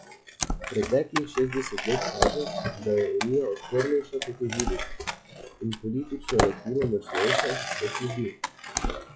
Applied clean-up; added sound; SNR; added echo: classical method log-MMSE.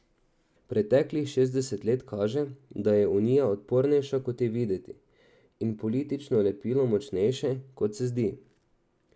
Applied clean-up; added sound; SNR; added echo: none; none; none; none.